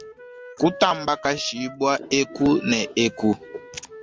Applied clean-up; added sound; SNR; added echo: none; Wind instrument, woodwind instrument; 18 dB; none.